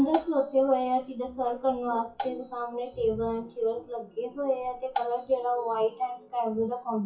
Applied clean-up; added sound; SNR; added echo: classical method WPE with log-MMSE.